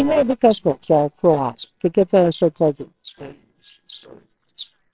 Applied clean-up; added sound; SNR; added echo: neural separator model SepFormer WHAMR!.